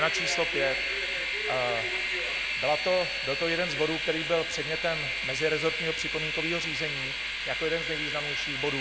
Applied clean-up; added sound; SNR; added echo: none; Train; -1 dB; none.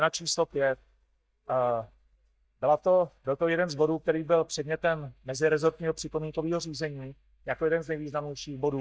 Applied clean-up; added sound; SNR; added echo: neural mask model DeepFilterNet 3.